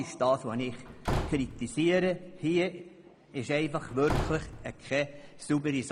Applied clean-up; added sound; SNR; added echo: none; Slam / Wood; 7 dB; none.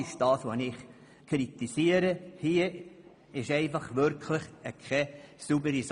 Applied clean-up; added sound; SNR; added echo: none; none; none; none.